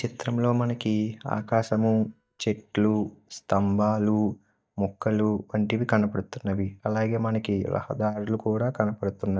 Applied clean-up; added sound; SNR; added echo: neural mask model DeepFilterNet 3.